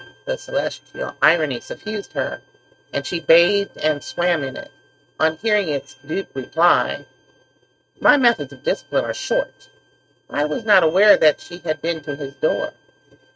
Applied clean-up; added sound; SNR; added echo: neural mask model RNNoise.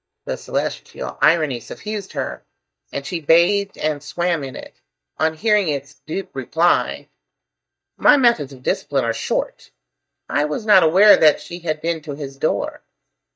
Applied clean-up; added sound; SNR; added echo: neural mask model DeepFilterNet 3.